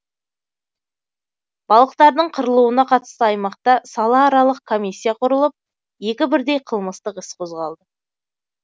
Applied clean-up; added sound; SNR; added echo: none; none; none; none.